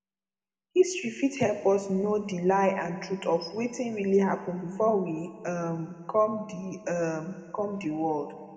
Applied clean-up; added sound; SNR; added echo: none; none; none; reverberation time 1.8 s.